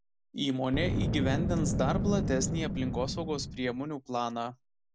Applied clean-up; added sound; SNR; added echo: none; Boom; 1 dB; none.